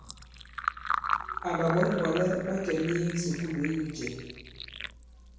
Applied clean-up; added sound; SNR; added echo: none; Fill (with liquid); 6 dB; reverberation time 1.0 s.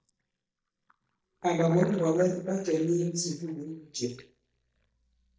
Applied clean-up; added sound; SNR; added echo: neural mask model DeepFilterNet 3.